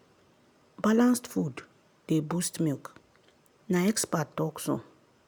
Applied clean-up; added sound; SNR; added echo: none; none; none; none.